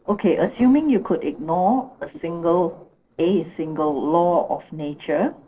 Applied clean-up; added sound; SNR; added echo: neural separator model SepFormer DNS4.